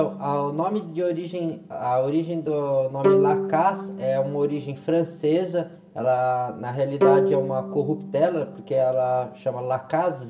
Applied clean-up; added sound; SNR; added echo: none; Bowed string instrument; 5 dB; reverberation time 0.9 s.